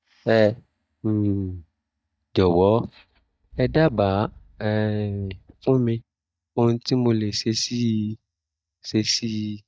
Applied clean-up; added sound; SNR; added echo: neural mask model DeepFilterNet 3.